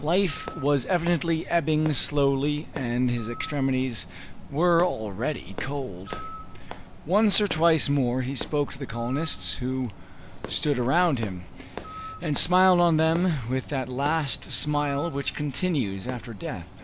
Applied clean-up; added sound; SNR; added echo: none; Bird + Fireworks; 15 dB; none.